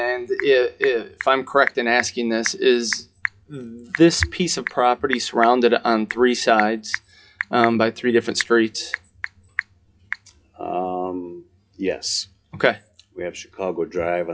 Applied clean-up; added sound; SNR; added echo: classical method WPE with log-MMSE.